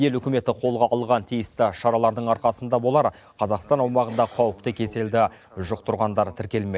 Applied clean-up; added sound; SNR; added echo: none; none; none; none.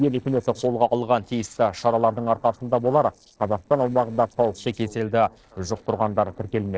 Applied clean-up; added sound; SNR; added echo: neural separator model SepFormer DNS4.